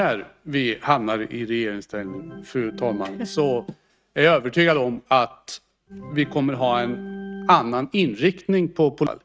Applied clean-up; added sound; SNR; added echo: neural mask model RNNoise.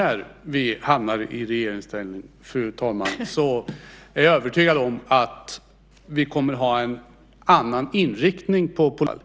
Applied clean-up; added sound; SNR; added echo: none; none; none; none.